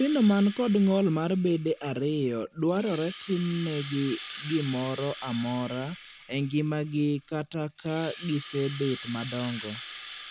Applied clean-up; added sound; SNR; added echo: none; Rattle (instrument); 11 dB; none.